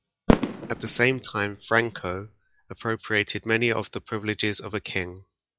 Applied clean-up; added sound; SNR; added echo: classical method log-MMSE.